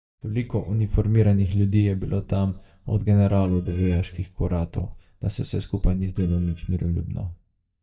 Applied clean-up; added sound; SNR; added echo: neural mask model DeepFilterNet 3.